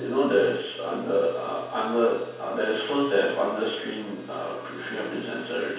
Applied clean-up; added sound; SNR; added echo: none; none; none; reverberation time 0.7 s.